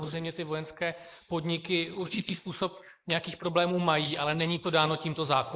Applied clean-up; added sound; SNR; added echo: neural mask model Resemble Enhance denoiser.